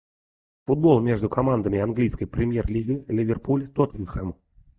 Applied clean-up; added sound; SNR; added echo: neural mask model DeepFilterNet 3.